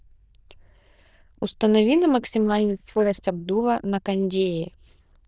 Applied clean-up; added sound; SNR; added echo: neural diffusion model UNIVERSE++.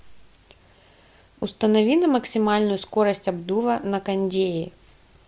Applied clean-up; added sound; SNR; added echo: none; none; none; none.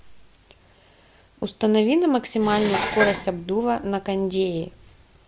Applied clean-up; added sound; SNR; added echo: none; Dishes, pots, and pans; 7 dB; none.